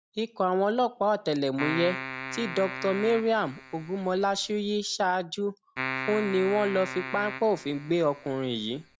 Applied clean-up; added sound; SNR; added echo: none; Keyboard (musical); 9 dB; none.